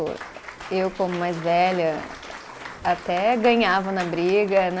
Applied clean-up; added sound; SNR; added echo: none; Applause / Cheering; 15 dB; none.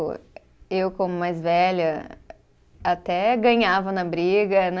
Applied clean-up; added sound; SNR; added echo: none; none; none; none.